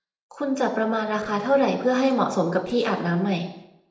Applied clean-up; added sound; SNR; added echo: neural separator model SepFormer DNS4.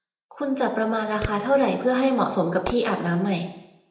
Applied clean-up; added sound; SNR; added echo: none; Fireworks; 15 dB; reverberation time 0.8 s.